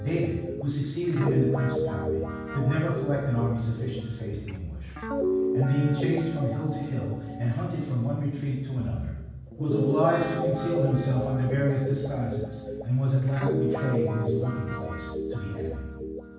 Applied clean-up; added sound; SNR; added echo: none; Guitar; 4 dB; reverberation time 1.2 s.